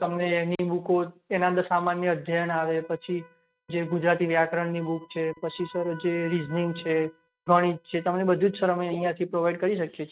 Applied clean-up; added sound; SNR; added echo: neural mask model RNNoise.